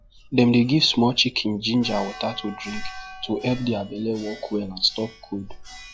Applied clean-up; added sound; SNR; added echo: classical method log-MMSE.